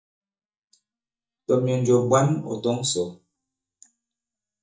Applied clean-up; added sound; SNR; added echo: neural mask model DeepFilterNet 3.